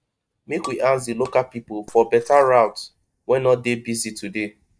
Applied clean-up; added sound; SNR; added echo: neural mask model DeepFilterNet 3.